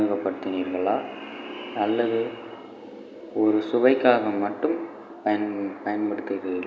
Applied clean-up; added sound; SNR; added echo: none; none; none; none.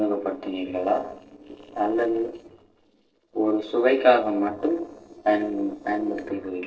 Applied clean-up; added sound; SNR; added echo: neural separator model SepFormer DNS4.